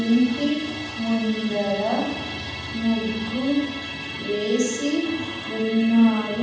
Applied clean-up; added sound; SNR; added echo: none; Musical instrument; 11 dB; reverberation time 1.2 s.